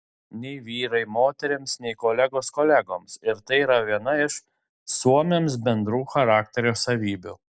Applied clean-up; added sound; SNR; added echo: none; none; none; none.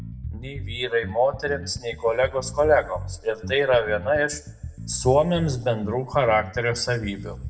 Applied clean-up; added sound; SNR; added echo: none; Bass guitar; 12 dB; reverberation time 0.5 s.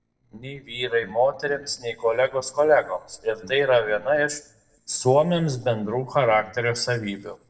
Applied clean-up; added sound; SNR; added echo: neural separator model SepFormer DNS4.